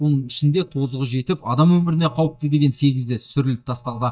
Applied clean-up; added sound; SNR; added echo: neural mask model DeepFilterNet 3.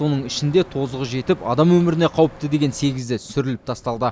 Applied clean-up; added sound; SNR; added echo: none; none; none; none.